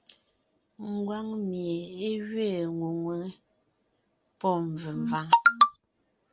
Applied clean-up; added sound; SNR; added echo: none; none; none; none.